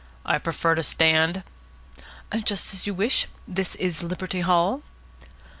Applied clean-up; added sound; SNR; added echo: none; none; none; none.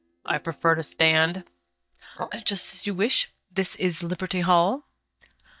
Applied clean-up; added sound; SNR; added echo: neural mask model DeepFilterNet 3.